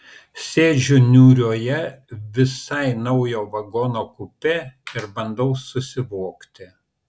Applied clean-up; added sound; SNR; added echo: none; none; none; none.